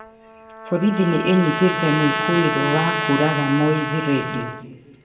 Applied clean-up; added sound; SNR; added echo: none; Trumpet; 5 dB; reverberation time 1.5 s.